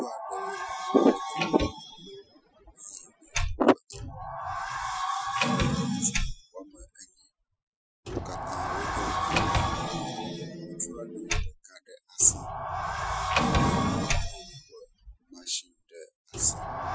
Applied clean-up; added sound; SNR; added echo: classical method Wiener filter.